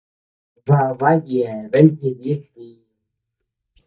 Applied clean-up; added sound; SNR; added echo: neural mask model DeepFilterNet 3.